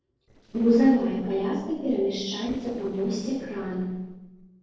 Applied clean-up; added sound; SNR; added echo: neural separator model SepFormer DNS4.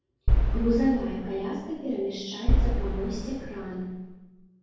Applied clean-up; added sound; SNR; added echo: none; Boom; -3 dB; reverberation time 1.3 s.